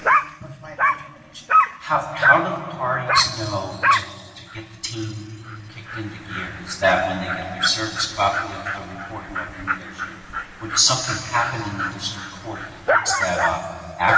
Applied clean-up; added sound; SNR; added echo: none; Dog; -1 dB; reverberation time 2.5 s.